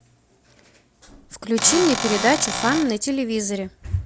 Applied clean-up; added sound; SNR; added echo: none; Cupboard open or close / Door; 3 dB; none.